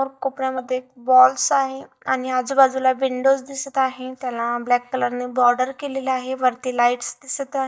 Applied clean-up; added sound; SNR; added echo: neural mask model DeepFilterNet 3.